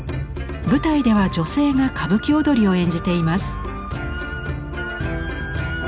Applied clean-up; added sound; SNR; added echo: none; none; none; none.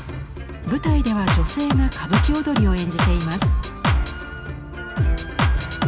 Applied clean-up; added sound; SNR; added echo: none; Drum kit; -4 dB; none.